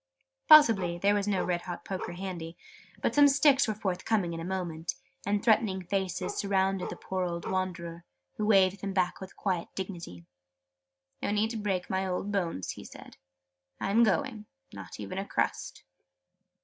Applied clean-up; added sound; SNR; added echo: none; Bark; 13 dB; none.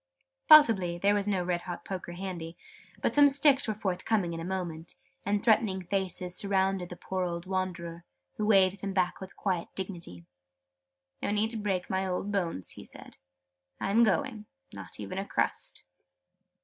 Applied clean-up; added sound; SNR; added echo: none; none; none; none.